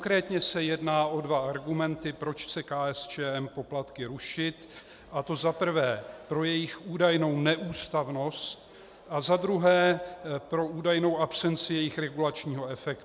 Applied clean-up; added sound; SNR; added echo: none; none; none; none.